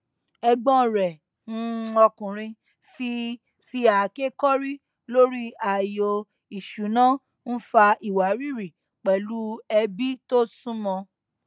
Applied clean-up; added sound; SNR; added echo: none; none; none; none.